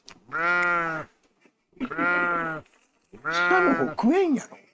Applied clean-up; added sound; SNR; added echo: neural mask model RNNoise.